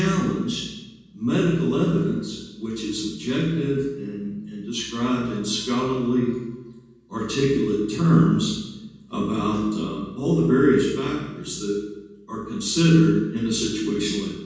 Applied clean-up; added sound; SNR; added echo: none; none; none; reverberation time 1.2 s.